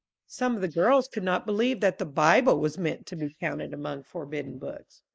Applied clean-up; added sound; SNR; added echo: neural mask model Resemble Enhance denoiser.